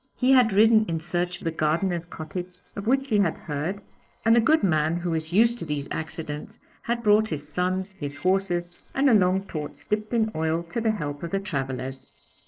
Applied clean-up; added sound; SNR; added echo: neural separator model SepFormer DNS4.